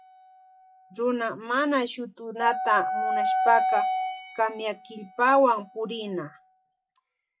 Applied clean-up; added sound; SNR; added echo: classical method log-MMSE.